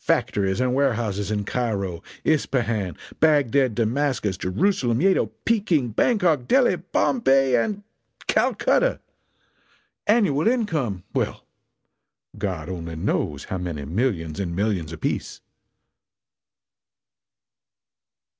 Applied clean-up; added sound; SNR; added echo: none; none; none; none.